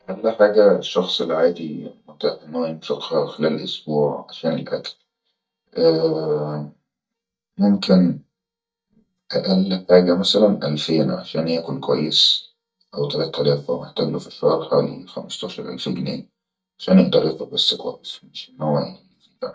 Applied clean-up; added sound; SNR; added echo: neural mask model DeepFilterNet 3.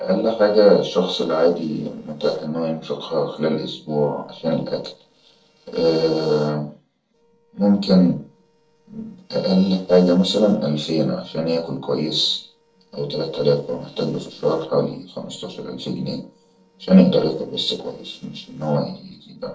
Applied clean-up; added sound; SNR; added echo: neural separator model SepFormer DNS4.